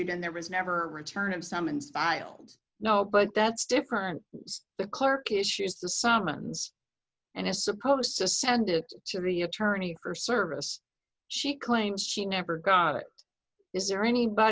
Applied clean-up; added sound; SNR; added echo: none; none; none; none.